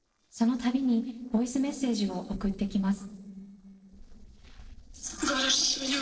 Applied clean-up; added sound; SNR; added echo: neural separator model SepFormer DNS4.